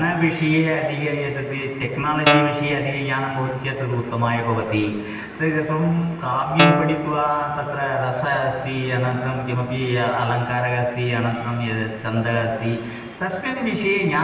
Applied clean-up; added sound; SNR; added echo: none; Guitar; -1 dB; reverberation time 1.4 s.